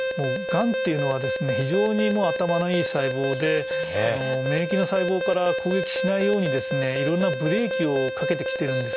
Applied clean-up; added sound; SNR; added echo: none; Alarm; 2 dB; none.